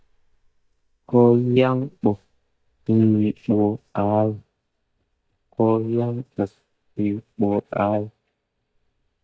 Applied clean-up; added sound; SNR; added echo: neural mask model DeepFilterNet 3.